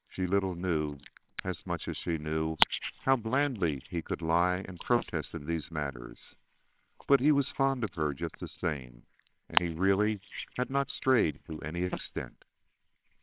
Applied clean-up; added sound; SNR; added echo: neural separator model SepFormer WHAMR!.